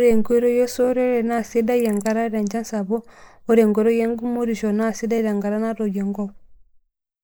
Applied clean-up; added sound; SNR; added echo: neural mask model Resemble Enhance denoiser.